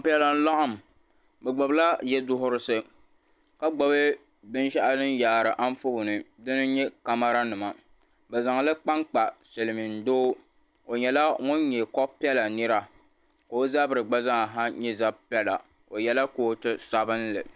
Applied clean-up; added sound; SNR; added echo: none; none; none; none.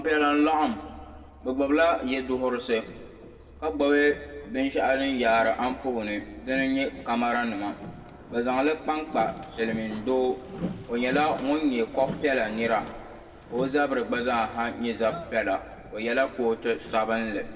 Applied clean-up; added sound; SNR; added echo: none; Boat, Water vehicle; 16 dB; reverberation time 1.2 s.